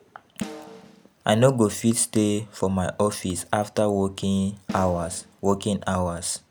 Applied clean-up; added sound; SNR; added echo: none; Snare drum; 13 dB; none.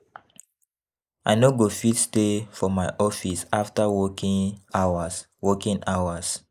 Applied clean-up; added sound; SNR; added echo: neural mask model Resemble Enhance denoiser.